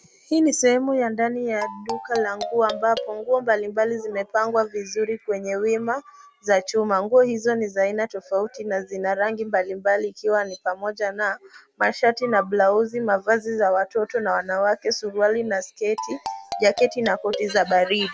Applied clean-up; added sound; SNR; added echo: none; Marimba, xylophone; 10 dB; none.